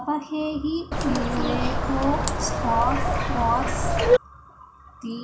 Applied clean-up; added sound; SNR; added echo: none; Bird; -5 dB; reverberation time 0.4 s.